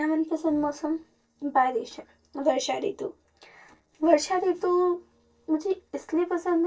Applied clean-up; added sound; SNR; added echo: neural separator model SepFormer DNS4.